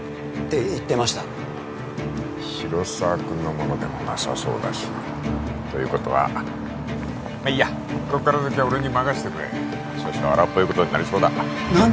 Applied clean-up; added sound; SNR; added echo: none; none; none; none.